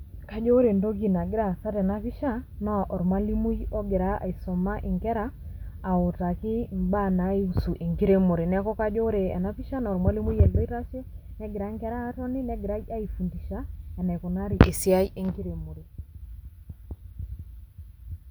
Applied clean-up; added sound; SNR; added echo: none; none; none; none.